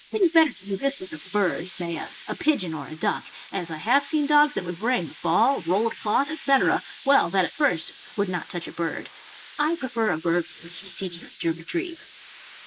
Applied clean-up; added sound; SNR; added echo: neural mask model Resemble Enhance denoiser.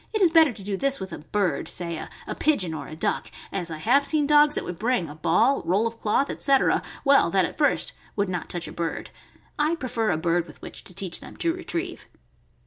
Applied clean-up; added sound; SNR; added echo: none; none; none; none.